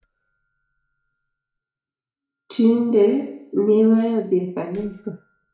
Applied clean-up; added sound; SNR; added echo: neural mask model DeepFilterNet 3.